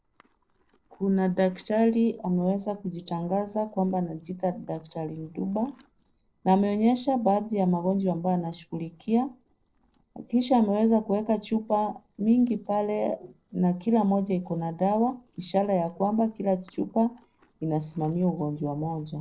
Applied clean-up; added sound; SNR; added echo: neural separator model SepFormer DNS4.